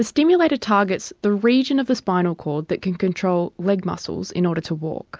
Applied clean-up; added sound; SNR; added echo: none; none; none; none.